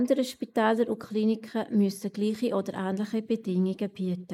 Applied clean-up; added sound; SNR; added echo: neural mask model Resemble Enhance denoiser.